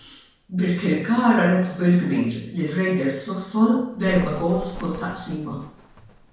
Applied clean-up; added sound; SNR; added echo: none; Bird; 19 dB; reverberation time 0.5 s.